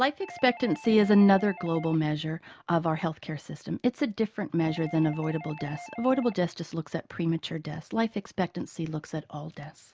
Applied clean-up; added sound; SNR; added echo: none; Doorbell; 18 dB; none.